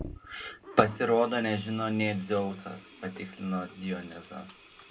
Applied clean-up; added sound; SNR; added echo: none; Sink (filling or washing); 17 dB; reverberation time 0.2 s.